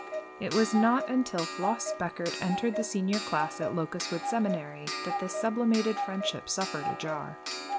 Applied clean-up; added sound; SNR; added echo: none; Clock; 5 dB; none.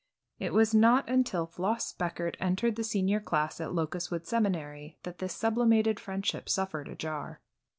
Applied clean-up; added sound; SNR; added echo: none; none; none; none.